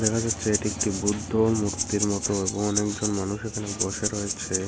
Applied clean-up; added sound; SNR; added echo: none; Rattle (instrument); 5 dB; none.